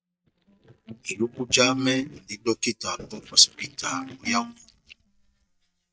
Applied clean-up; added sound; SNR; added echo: neural mask model DeepFilterNet 3.